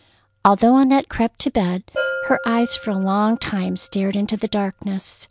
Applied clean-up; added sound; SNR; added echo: none; Bell; 13 dB; none.